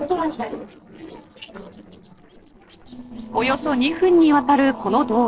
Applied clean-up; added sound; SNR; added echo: neural separator model SepFormer DNS4.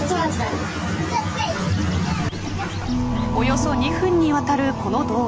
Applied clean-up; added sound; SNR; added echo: none; Bird; 18 dB; none.